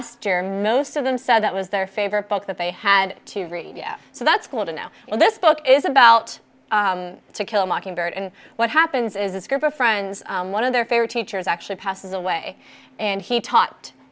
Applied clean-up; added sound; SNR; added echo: none; none; none; none.